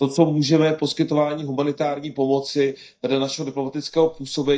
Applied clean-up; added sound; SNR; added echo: neural mask model DeepFilterNet 3.